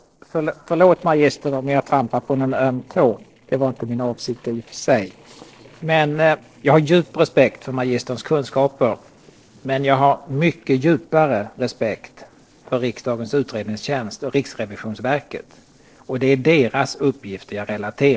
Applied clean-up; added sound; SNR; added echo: neural separator model SepFormer DNS4.